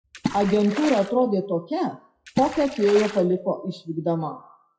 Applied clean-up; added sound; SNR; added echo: classical method WPE with log-MMSE.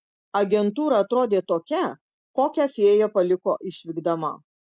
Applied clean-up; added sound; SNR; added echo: none; none; none; none.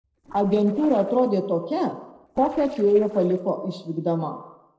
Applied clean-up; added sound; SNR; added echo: neural separator model SepFormer DNS4.